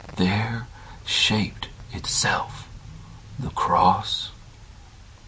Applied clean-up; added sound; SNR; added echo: none; none; none; none.